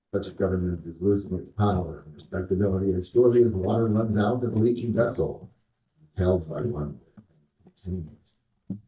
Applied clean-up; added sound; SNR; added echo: neural mask model DeepFilterNet 3.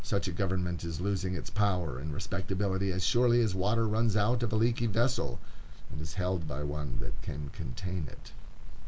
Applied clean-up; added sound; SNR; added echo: none; none; none; none.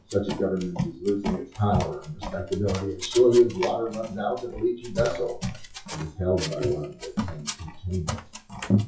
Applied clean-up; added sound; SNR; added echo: classical method WPE with log-MMSE.